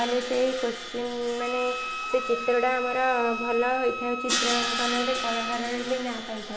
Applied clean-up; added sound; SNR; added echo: none; Crash cymbal + Wind instrument, woodwind instrument; 4 dB; none.